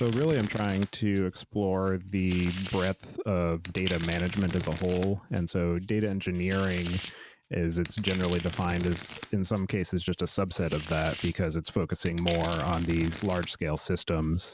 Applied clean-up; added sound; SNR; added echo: none; Domestic sounds, home sounds; 10 dB; none.